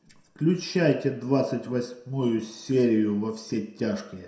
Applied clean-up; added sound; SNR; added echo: none; none; none; reverberation time 0.5 s.